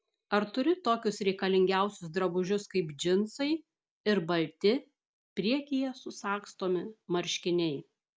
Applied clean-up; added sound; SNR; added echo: none; none; none; none.